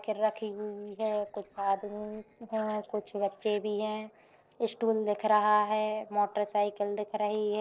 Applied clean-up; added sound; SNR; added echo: neural separator model SepFormer DNS4.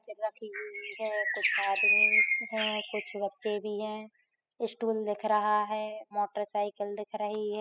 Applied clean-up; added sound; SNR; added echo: classical method spectral subtraction.